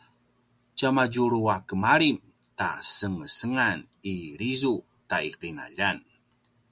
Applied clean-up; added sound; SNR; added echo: none; none; none; none.